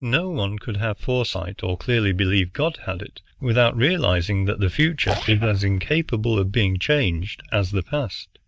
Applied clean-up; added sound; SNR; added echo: neural mask model DeepFilterNet 3.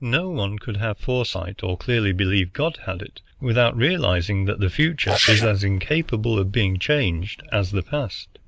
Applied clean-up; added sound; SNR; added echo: neural mask model Resemble Enhance denoiser.